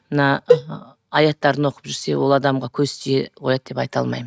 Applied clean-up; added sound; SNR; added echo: neural mask model RNNoise.